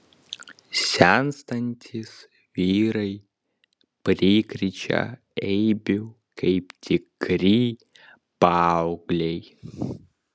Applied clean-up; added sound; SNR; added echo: none; none; none; none.